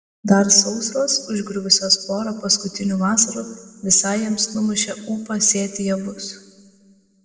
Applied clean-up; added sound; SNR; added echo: none; none; none; reverberation time 1.2 s.